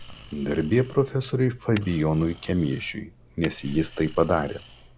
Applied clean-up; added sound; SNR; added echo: none; Glass + Breathing; 18 dB; none.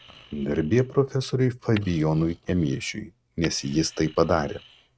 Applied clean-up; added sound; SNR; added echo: neural mask model RNNoise.